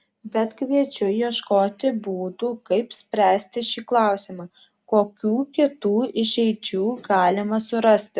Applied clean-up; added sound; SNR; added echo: none; none; none; none.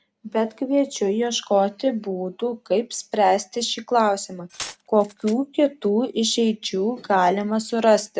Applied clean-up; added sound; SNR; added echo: none; Glass; 16 dB; none.